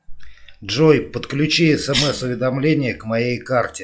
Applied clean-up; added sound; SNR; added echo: classical method log-MMSE.